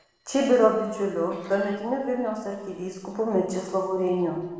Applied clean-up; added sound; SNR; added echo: neural separator model SepFormer DNS4.